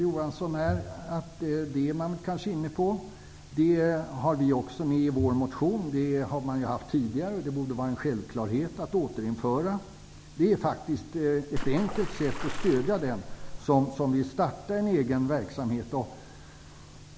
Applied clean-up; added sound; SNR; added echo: none; Water / Splash, splatter; 4 dB; none.